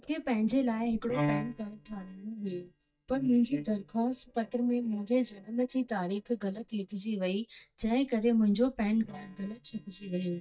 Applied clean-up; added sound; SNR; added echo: neural mask model DeepFilterNet 3.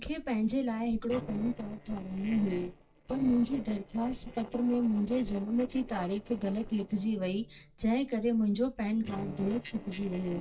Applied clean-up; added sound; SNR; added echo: neural separator model SepFormer DNS4.